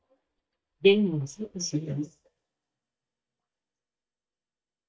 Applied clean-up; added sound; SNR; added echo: neural mask model DeepFilterNet 3.